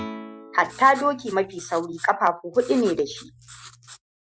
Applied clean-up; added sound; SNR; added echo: classical method Wiener filter.